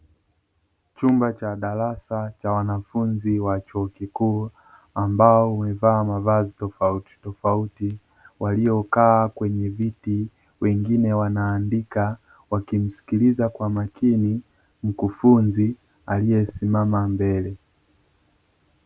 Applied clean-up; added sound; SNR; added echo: none; none; none; none.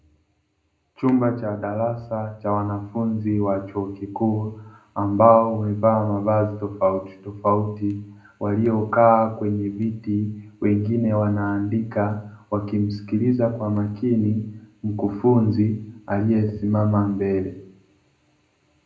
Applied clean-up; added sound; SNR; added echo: none; none; none; reverberation time 0.4 s.